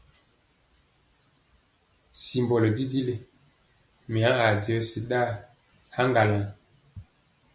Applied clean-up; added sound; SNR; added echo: none; none; none; none.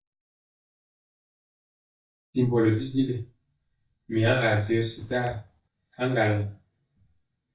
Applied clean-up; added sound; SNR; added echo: neural mask model DeepFilterNet 3.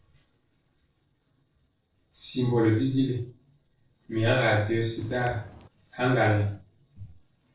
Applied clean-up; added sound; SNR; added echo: neural separator model SepFormer DNS4.